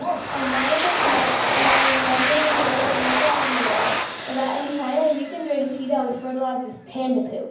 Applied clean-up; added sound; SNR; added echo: none; Domestic sounds, home sounds; -1 dB; reverberation time 0.9 s.